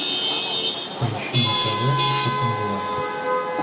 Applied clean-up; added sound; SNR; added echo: none; Chatter / Traffic noise, roadway noise / Vehicle horn, car horn, honking / Engine; -4 dB; none.